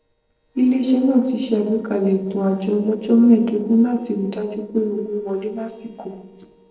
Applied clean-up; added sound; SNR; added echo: neural separator model SepFormer DNS4.